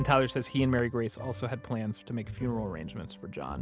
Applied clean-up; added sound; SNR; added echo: none; none; none; none.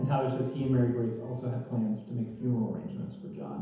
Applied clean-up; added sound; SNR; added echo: none; none; none; reverberation time 1.0 s.